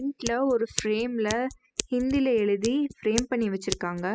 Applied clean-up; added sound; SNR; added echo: classical method spectral subtraction.